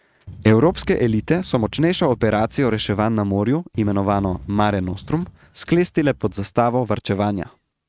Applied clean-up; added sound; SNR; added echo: neural mask model RNNoise.